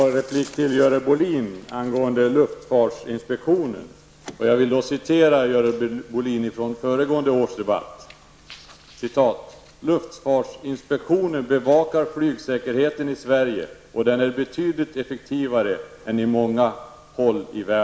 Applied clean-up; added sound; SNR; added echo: none; none; none; none.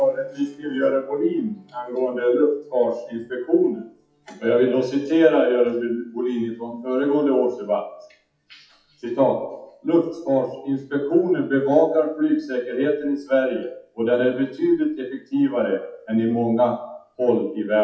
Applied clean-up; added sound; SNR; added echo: classical method WPE with log-MMSE.